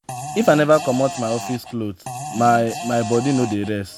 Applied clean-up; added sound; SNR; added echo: none; Fart; 11 dB; none.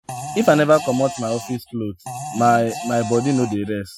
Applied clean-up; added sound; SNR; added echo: classical method Wiener filter.